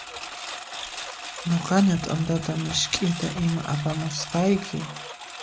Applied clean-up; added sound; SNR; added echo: none; Engine; 10 dB; none.